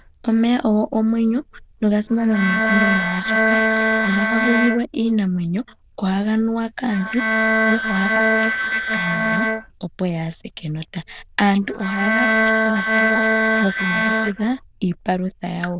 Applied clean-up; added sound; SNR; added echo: neural diffusion model UNIVERSE++.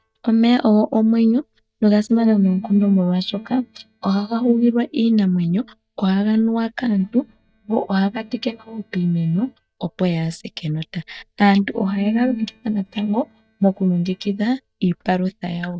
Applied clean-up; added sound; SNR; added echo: neural mask model DeepFilterNet 3.